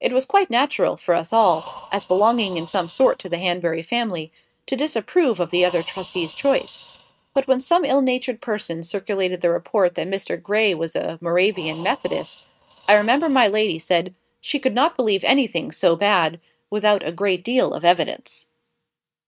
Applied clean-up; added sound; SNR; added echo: neural mask model RNNoise.